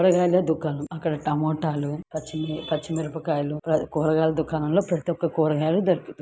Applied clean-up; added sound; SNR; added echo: none; none; none; none.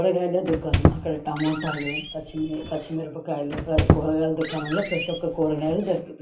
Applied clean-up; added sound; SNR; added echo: none; Squeak; 1 dB; reverberation time 0.3 s.